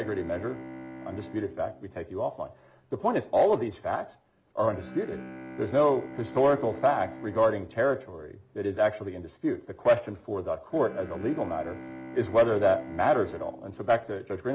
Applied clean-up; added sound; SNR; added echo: none; Bowed string instrument; 16 dB; none.